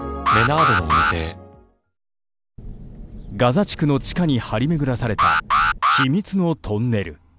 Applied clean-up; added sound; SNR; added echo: none; Alarm; -2 dB; none.